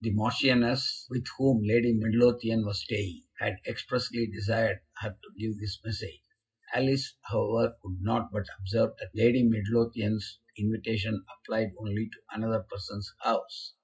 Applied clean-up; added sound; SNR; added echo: none; none; none; reverberation time 0.2 s.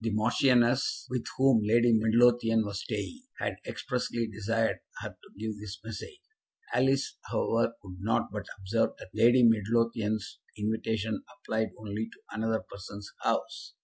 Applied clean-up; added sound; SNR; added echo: none; none; none; none.